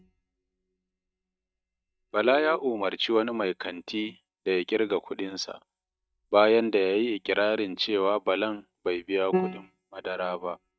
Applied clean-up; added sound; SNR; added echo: neural mask model DeepFilterNet 3.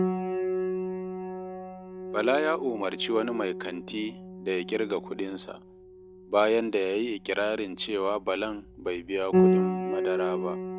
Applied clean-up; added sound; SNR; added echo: none; Piano; 1 dB; none.